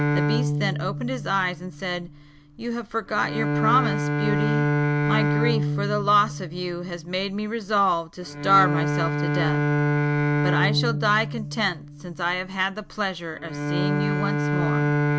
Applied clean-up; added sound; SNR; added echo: none; Bowed string instrument; -2 dB; none.